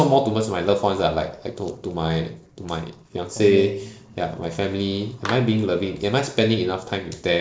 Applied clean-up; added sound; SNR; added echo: neural separator model SepFormer DNS4.